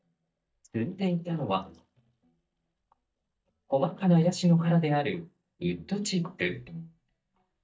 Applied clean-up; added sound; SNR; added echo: neural mask model DeepFilterNet 3.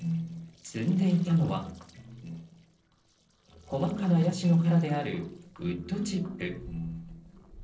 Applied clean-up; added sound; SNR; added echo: neural separator model SepFormer DNS4.